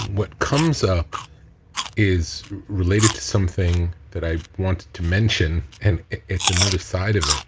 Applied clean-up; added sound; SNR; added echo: none; Chewing, mastication; 9 dB; none.